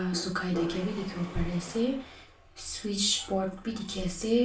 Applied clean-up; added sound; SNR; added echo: none; Mechanisms; 17 dB; reverberation time 0.3 s.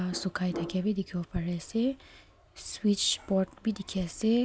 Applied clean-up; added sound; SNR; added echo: none; none; none; none.